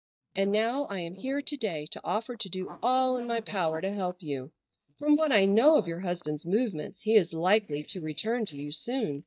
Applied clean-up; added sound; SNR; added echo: neural mask model DeepFilterNet 3.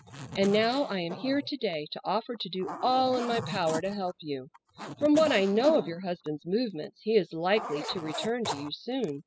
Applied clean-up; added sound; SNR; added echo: classical method spectral subtraction.